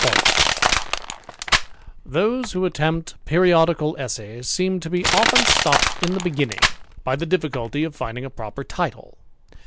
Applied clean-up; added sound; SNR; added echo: none; Crushing; 1 dB; none.